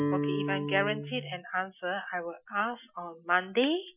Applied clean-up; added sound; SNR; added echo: classical method Wiener filter.